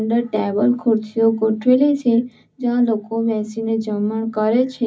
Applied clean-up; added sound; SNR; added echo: none; none; none; reverberation time 0.4 s.